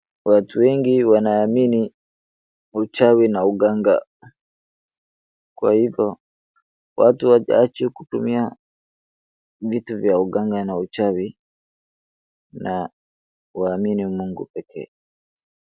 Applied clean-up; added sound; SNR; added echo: none; none; none; none.